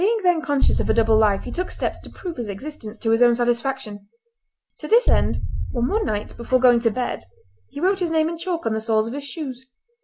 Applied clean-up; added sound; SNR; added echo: none; Boom; 2 dB; none.